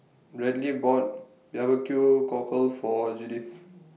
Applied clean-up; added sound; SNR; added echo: none; none; none; none.